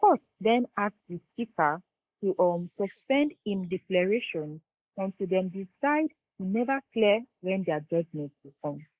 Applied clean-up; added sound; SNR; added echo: neural mask model Resemble Enhance denoiser.